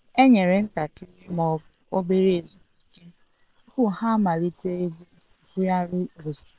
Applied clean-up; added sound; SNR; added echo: neural separator model SepFormer WHAM!.